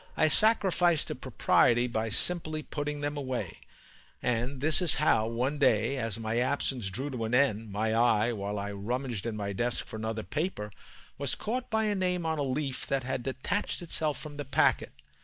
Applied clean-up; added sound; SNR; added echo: neural mask model DeepFilterNet 3.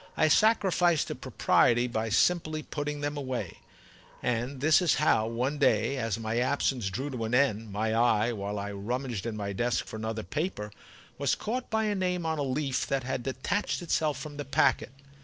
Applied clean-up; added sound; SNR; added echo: neural separator model SepFormer DNS4.